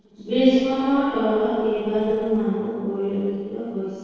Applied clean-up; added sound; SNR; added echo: neural separator model SepFormer DNS4.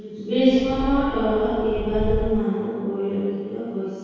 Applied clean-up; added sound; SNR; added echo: none; Subway, metro, underground; 6 dB; reverberation time 2.0 s.